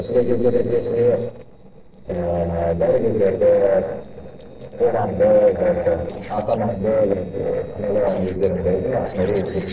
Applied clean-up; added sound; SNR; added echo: neural separator model SepFormer DNS4.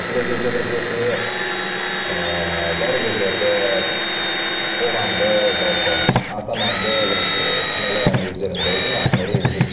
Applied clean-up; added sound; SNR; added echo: none; Drill; -3 dB; reverberation time 0.9 s.